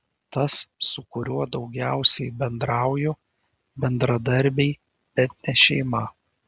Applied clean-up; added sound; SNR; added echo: none; none; none; none.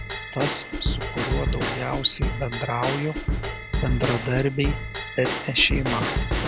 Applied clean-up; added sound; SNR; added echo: none; Bell / Drum / Drum kit; 0 dB; none.